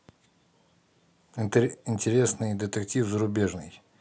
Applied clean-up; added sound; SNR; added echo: none; none; none; none.